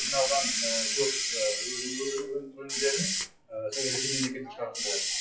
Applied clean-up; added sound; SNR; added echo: classical method WPE with log-MMSE.